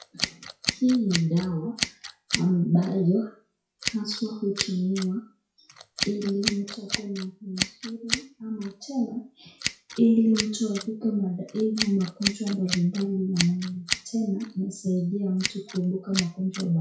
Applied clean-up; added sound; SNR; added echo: classical method WPE with log-MMSE.